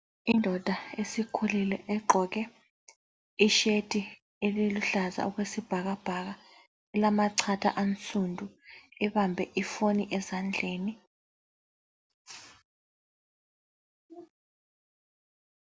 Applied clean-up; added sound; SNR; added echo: none; none; none; none.